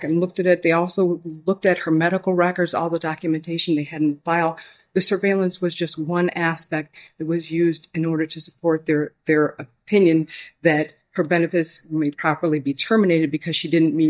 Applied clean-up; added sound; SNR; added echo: neural mask model DeepFilterNet 3.